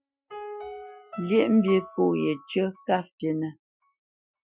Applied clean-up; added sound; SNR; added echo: classical method Wiener filter.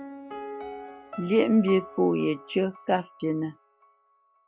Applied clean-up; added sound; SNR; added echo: none; Piano; 15 dB; none.